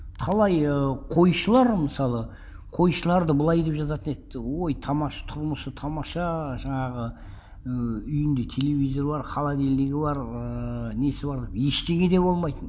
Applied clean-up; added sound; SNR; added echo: none; none; none; none.